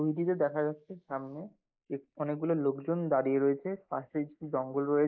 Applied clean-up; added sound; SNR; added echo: neural mask model Resemble Enhance denoiser.